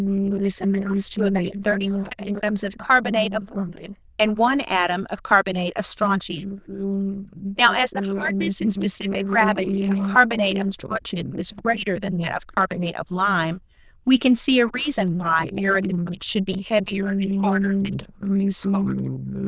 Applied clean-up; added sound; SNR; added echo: neural diffusion model UNIVERSE++.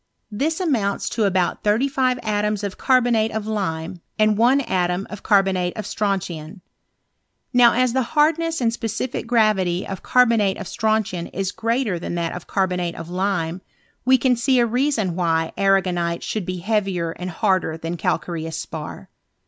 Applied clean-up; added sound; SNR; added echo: none; none; none; none.